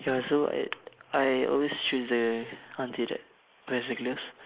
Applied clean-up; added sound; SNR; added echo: neural mask model Resemble Enhance denoiser.